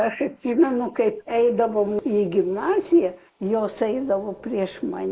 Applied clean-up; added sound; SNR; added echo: neural mask model Resemble Enhance denoiser.